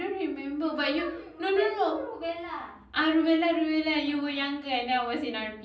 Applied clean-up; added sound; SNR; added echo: none; none; none; reverberation time 0.6 s.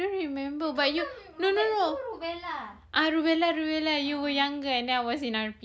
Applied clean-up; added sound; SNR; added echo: none; none; none; none.